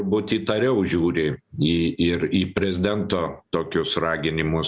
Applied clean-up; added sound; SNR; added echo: none; none; none; none.